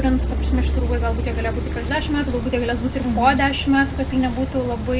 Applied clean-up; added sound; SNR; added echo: none; Car passing by / Idling / Accelerating, revving, vroom; 2 dB; reverberation time 0.3 s.